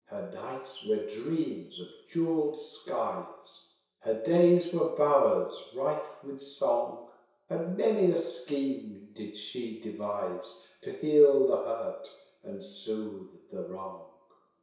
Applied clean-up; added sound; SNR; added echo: none; none; none; reverberation time 0.7 s.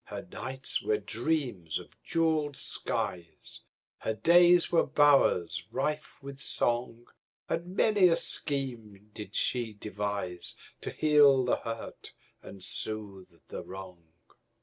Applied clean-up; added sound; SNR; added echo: none; none; none; none.